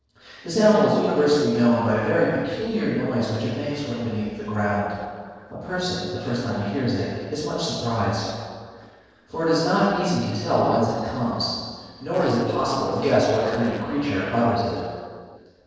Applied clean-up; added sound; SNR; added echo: neural separator model SepFormer DNS4.